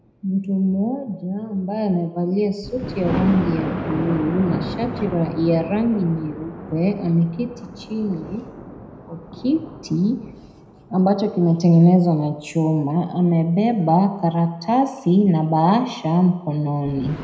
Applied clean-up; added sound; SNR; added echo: none; Thunder; 12 dB; reverberation time 0.7 s.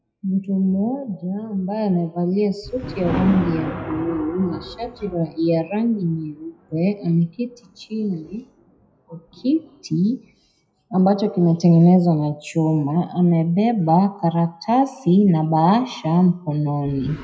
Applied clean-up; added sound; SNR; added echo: classical method WPE with log-MMSE.